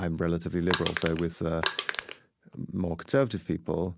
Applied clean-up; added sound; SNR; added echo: none; Crushing; 1 dB; none.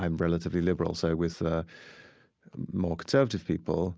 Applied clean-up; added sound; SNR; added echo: none; none; none; none.